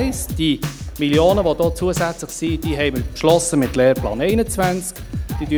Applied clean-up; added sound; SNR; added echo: none; Drum kit; 8 dB; none.